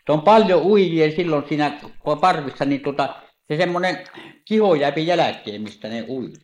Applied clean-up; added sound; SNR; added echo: neural mask model Resemble Enhance denoiser.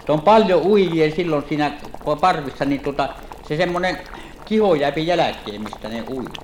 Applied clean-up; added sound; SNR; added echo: none; Boiling; 17 dB; none.